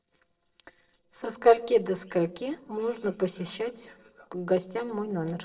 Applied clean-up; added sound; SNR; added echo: neural separator model SepFormer DNS4.